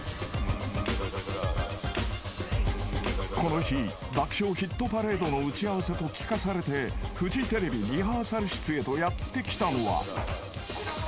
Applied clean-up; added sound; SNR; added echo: none; Sneeze; 20 dB; none.